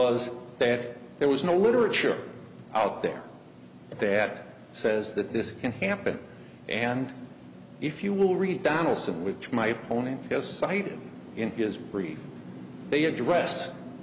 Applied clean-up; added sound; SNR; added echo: none; none; none; none.